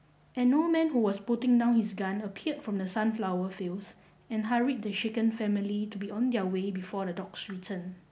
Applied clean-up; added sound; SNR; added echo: none; none; none; none.